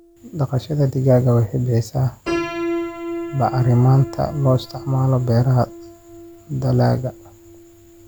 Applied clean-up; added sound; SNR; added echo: none; Piano; 12 dB; none.